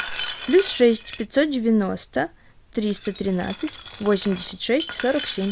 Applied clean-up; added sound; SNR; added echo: none; Glass; 11 dB; none.